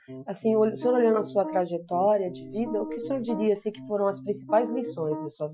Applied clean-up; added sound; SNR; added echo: classical method Wiener filter.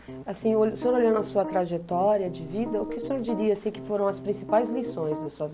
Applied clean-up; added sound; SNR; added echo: none; Piano; 10 dB; none.